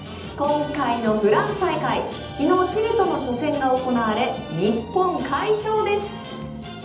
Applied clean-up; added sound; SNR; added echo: none; none; none; reverberation time 1.2 s.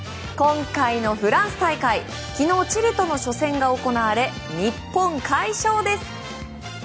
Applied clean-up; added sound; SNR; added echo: none; none; none; none.